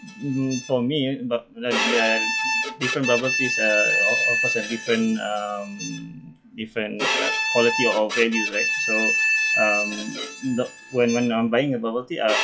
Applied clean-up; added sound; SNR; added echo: classical method log-MMSE.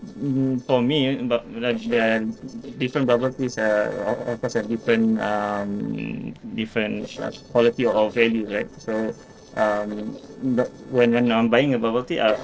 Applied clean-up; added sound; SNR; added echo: neural separator model SepFormer DNS4.